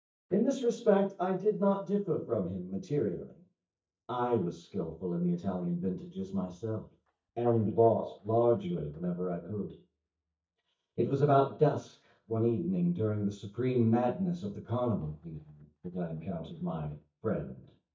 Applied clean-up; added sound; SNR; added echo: neural mask model DeepFilterNet 3.